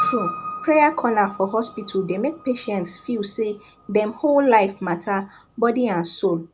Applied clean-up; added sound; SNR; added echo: none; Piano; 13 dB; none.